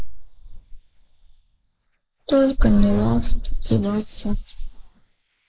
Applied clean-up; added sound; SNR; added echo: neural mask model Resemble Enhance denoiser.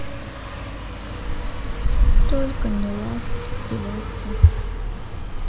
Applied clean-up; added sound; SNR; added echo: none; Car passing by; -4 dB; none.